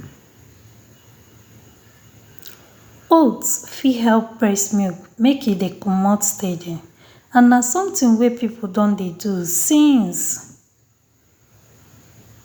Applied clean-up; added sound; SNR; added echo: none; none; none; none.